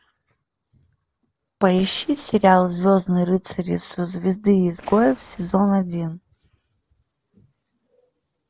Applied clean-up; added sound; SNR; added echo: neural separator model SepFormer DNS4.